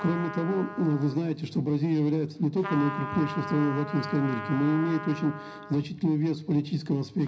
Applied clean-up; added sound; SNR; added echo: none; Trumpet; 12 dB; reverberation time 0.4 s.